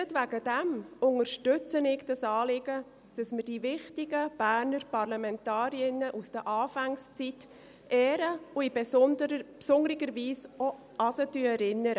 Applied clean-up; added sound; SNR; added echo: none; none; none; none.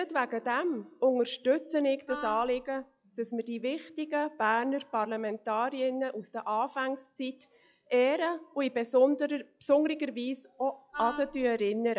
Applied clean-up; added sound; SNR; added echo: classical method log-MMSE.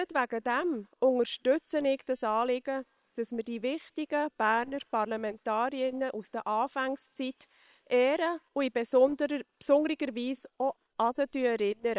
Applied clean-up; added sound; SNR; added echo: neural separator model SepFormer WHAM!.